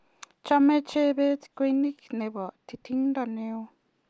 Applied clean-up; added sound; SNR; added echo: none; none; none; none.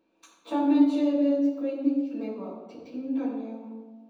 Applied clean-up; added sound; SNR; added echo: none; none; none; reverberation time 1.1 s.